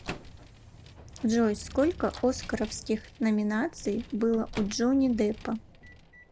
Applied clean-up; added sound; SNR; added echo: none; Microwave oven + Vehicle; 15 dB; none.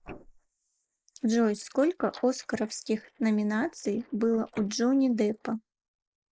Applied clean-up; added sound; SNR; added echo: neural mask model Resemble Enhance denoiser.